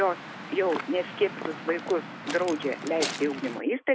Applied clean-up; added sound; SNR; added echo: none; Waves, surf / Wind; 9 dB; none.